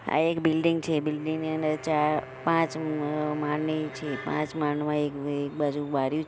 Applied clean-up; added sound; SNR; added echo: none; Wind instrument, woodwind instrument; 18 dB; none.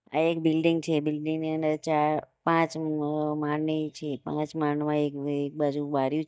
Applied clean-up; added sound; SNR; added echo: neural mask model DeepFilterNet 3.